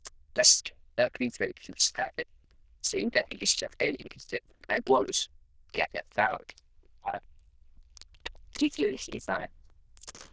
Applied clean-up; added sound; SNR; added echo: neural diffusion model UNIVERSE++.